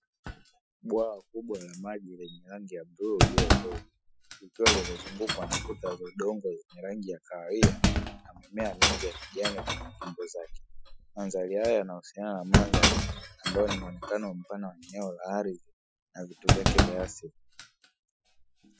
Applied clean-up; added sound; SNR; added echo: classical method Wiener filter.